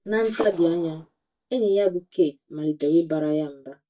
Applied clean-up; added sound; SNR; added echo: neural mask model DeepFilterNet 3.